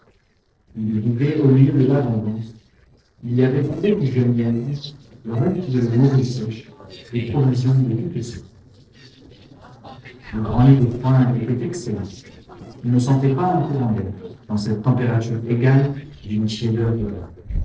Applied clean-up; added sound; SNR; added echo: neural separator model SepFormer DNS4.